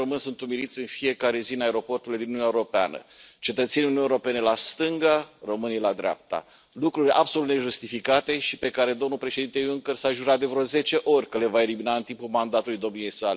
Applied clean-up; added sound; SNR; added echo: none; none; none; none.